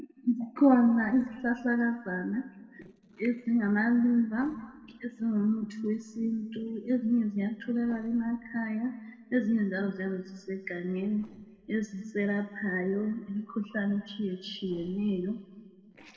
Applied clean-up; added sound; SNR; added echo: neural separator model SepFormer DNS4.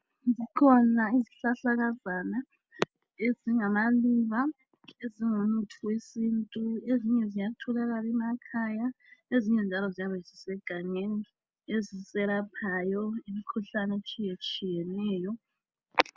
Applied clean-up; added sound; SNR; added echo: none; none; none; none.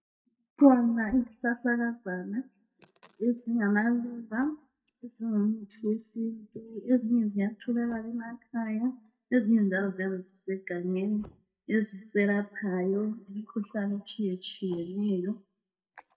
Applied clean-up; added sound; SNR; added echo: neural mask model DeepFilterNet 3.